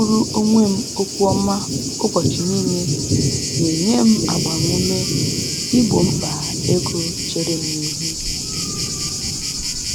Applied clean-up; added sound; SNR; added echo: none; Thunder; 1 dB; none.